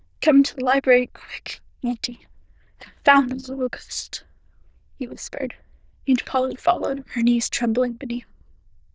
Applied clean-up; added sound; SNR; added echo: neural diffusion model UNIVERSE++.